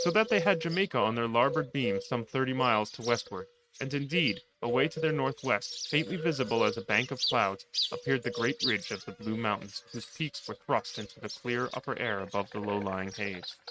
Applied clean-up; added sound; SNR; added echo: neural mask model RNNoise.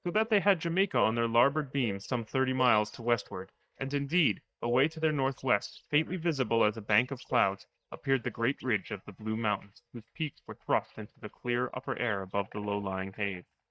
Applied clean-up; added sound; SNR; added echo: neural mask model DeepFilterNet 3.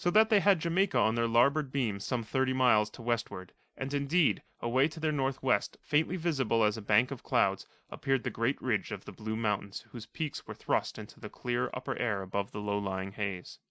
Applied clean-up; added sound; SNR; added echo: none; none; none; none.